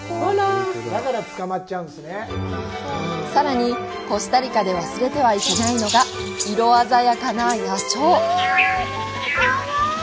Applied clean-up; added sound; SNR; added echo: none; none; none; none.